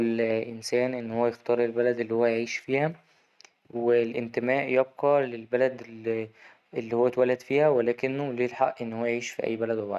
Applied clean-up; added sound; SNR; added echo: none; none; none; none.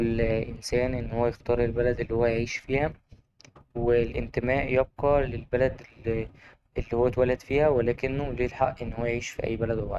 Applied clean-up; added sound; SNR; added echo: neural mask model RNNoise.